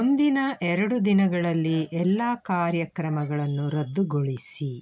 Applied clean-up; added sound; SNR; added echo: none; none; none; none.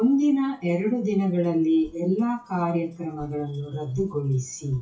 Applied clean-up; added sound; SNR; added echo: classical method WPE with log-MMSE.